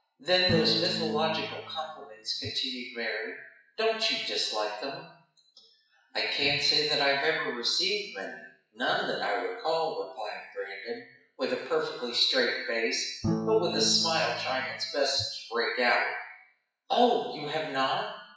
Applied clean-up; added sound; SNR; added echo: classical method WPE with log-MMSE.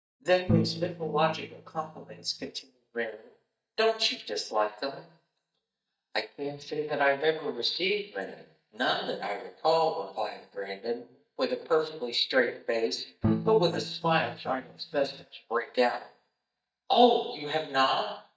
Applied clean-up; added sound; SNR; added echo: neural mask model DeepFilterNet 3.